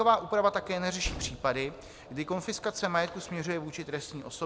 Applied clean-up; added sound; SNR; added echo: none; Train; 16 dB; none.